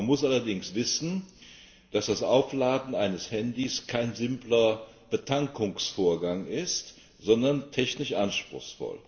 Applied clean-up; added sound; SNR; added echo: none; none; none; reverberation time 1.5 s.